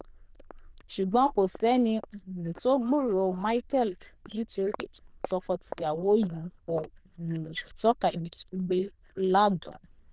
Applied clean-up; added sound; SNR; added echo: neural diffusion model UNIVERSE++.